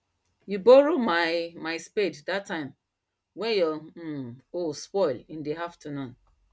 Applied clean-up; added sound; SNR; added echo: none; none; none; none.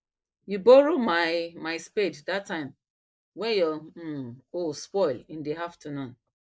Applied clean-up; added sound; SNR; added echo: neural mask model Resemble Enhance denoiser.